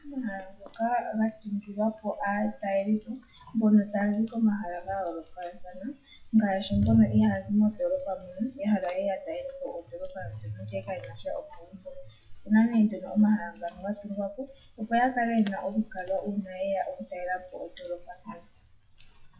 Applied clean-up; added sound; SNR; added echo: classical method WPE with log-MMSE.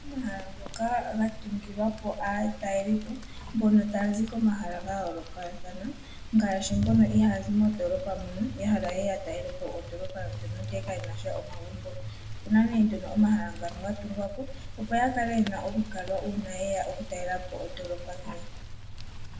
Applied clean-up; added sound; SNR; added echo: none; Rain; 11 dB; reverberation time 0.6 s.